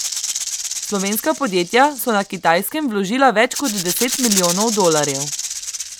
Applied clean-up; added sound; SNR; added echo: none; Rattle (instrument); 6 dB; none.